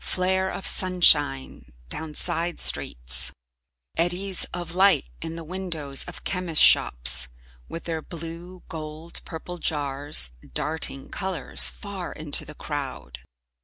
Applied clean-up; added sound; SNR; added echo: none; none; none; none.